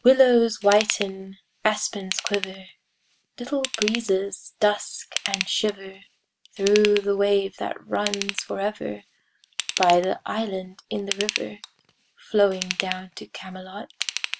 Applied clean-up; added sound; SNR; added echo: none; Ratchet, pawl / Tools; 9 dB; none.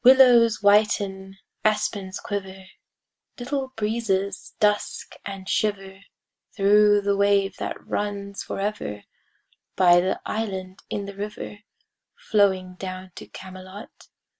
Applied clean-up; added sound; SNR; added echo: none; none; none; none.